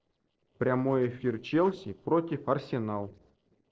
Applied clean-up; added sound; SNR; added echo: neural separator model SepFormer DNS4.